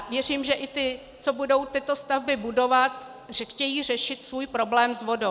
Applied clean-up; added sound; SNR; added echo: none; none; none; none.